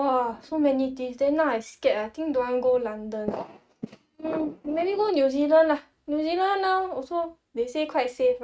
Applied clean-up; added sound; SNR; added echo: neural mask model RNNoise.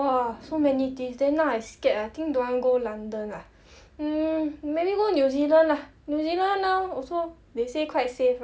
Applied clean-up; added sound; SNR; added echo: none; none; none; none.